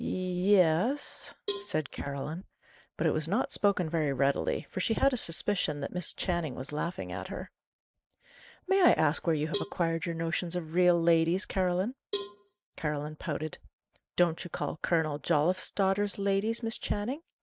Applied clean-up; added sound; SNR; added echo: neural mask model RNNoise.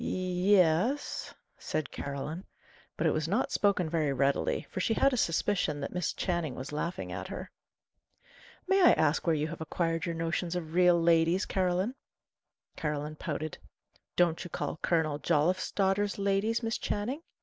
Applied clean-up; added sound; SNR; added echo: none; none; none; none.